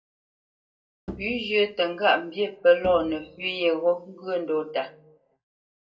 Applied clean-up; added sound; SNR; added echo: none; Bowed string instrument; 17 dB; reverberation time 0.2 s.